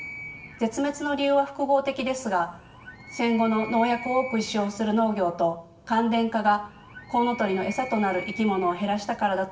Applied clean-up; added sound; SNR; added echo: none; Animal; 17 dB; reverberation time 0.6 s.